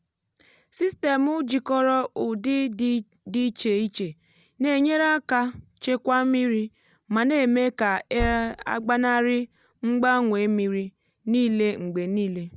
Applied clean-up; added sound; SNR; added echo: none; Car; 12 dB; none.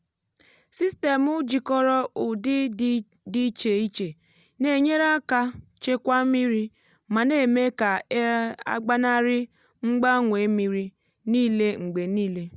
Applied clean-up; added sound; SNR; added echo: none; none; none; none.